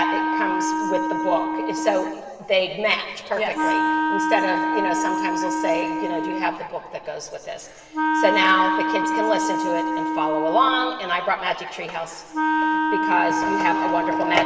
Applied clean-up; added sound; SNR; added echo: none; Wind instrument, woodwind instrument; -1 dB; reverberation time 1.9 s.